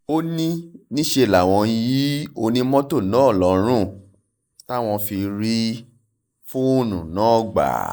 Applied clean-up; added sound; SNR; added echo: neural mask model Resemble Enhance denoiser.